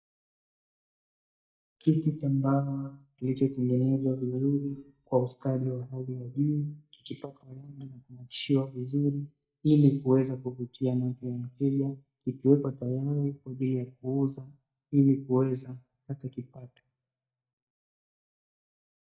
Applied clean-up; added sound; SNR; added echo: neural mask model DeepFilterNet 3.